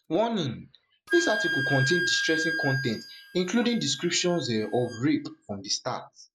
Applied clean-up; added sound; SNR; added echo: classical method log-MMSE.